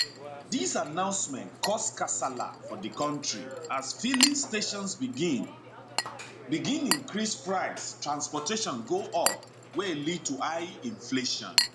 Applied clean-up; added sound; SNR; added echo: none; Chink, clink; 4 dB; none.